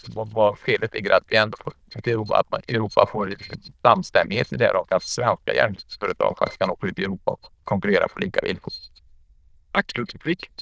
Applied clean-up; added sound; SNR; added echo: neural diffusion model UNIVERSE++.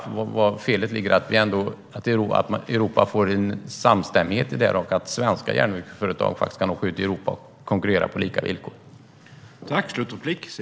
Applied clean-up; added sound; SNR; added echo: none; none; none; none.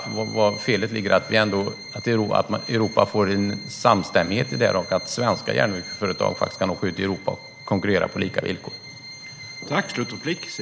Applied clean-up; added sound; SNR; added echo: none; Bowed string instrument; 15 dB; none.